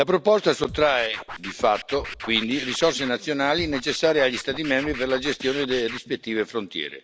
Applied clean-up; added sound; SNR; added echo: none; Scratching (performance technique); 12 dB; none.